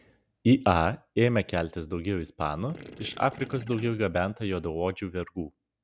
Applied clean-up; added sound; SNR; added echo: none; Gurgling / Liquid; 17 dB; none.